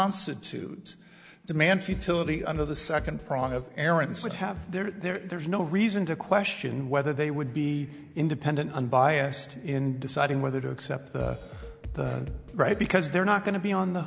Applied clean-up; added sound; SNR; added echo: none; Drum kit; 12 dB; none.